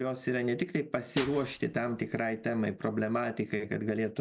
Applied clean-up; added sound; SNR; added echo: none; Clapping / Drum kit; 15 dB; none.